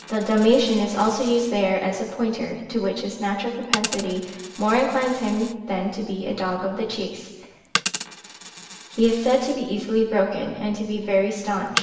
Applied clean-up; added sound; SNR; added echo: none; Coin (dropping); 12 dB; reverberation time 1.0 s.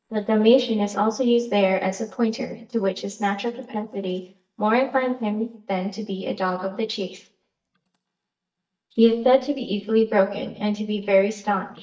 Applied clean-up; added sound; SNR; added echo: neural mask model DeepFilterNet 3.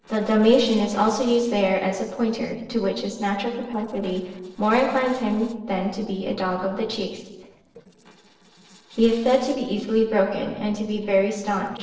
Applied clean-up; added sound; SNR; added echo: neural separator model SepFormer DNS4.